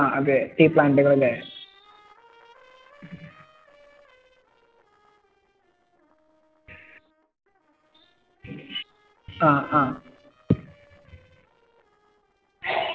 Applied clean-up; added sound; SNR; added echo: neural separator model SepFormer DNS4.